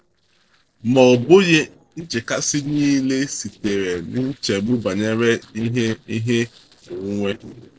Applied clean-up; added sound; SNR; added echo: neural separator model SepFormer DNS4.